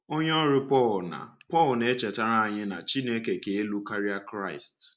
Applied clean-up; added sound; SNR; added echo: neural mask model Resemble Enhance denoiser.